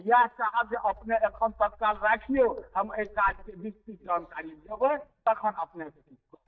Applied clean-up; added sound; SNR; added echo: neural mask model DeepFilterNet 3.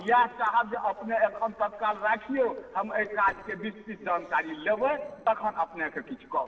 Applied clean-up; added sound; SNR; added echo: neural separator model SepFormer DNS4.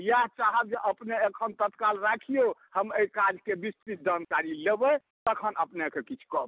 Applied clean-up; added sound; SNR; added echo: none; none; none; none.